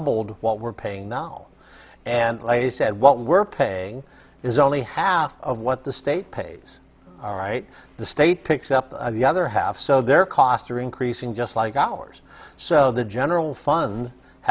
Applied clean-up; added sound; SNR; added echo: none; none; none; none.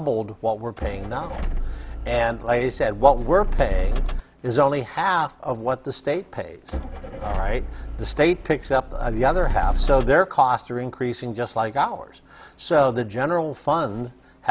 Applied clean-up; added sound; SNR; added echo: none; Motor vehicle (road); 2 dB; none.